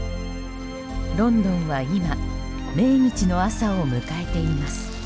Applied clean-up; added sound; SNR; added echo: none; none; none; none.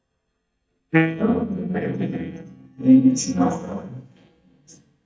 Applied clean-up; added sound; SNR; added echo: neural mask model DeepFilterNet 3.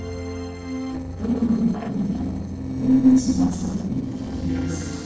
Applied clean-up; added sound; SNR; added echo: neural separator model SepFormer DNS4.